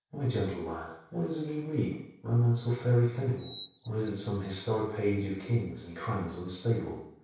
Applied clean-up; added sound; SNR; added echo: none; Bird vocalization, bird call, bird song; 14 dB; reverberation time 0.7 s.